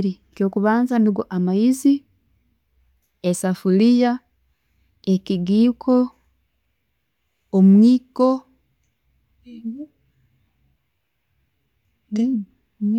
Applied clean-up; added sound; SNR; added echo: none; none; none; none.